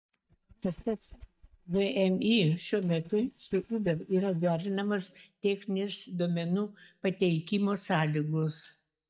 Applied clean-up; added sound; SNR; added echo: neural mask model DeepFilterNet 3.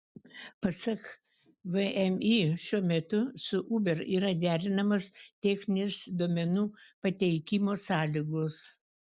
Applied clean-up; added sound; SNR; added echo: none; none; none; none.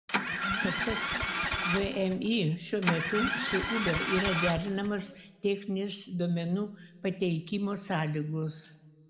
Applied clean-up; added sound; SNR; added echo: none; Engine starting; 1 dB; reverberation time 1.6 s.